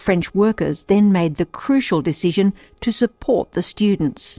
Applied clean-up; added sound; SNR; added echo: neural separator model SepFormer DNS4.